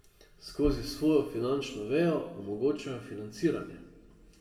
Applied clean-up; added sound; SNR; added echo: none; none; none; reverberation time 1.2 s.